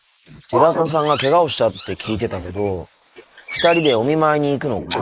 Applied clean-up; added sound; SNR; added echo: neural mask model Resemble Enhance denoiser.